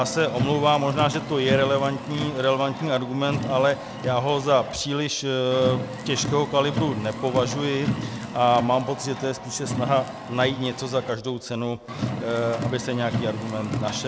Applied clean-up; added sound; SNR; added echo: none; Car; 7 dB; none.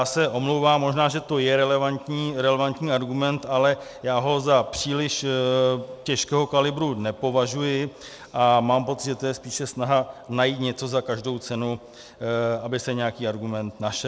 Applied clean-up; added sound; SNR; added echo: none; none; none; none.